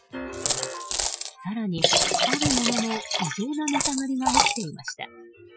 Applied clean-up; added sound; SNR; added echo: classical method Wiener filter.